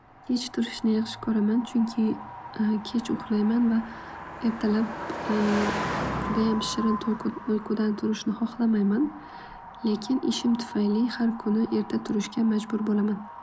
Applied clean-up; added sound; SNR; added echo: none; Car passing by + Wind; 11 dB; none.